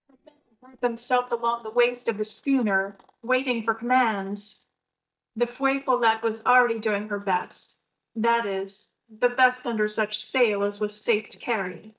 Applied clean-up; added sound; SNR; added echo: neural mask model DeepFilterNet 3.